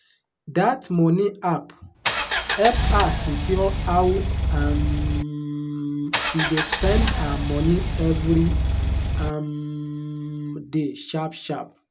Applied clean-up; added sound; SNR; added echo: none; Engine; -2 dB; none.